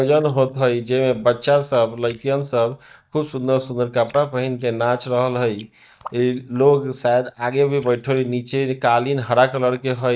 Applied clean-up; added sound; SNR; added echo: neural mask model DeepFilterNet 3.